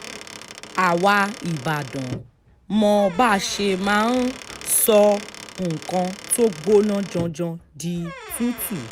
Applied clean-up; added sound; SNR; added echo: none; Squeak / Wood; 16 dB; none.